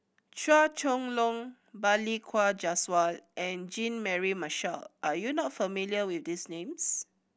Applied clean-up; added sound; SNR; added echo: none; none; none; none.